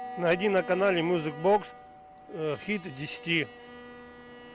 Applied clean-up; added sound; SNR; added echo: none; Doorbell + Bowed string instrument; 14 dB; none.